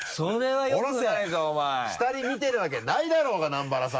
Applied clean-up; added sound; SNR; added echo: neural mask model Resemble Enhance denoiser.